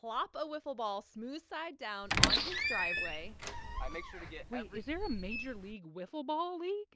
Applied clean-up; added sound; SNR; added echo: none; Squeak; -5 dB; none.